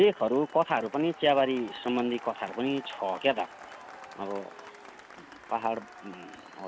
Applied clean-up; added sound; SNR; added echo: none; Applause / Cheering; 17 dB; none.